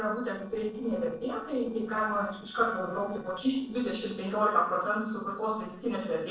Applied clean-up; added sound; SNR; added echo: neural separator model SepFormer DNS4.